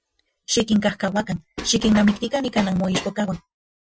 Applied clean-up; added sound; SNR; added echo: classical method Wiener filter.